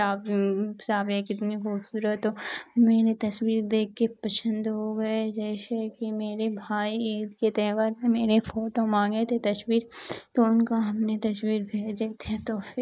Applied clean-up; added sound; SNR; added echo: neural mask model Resemble Enhance denoiser.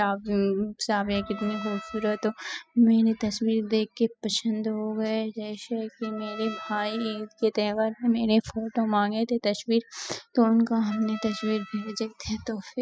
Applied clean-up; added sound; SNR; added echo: classical method spectral subtraction.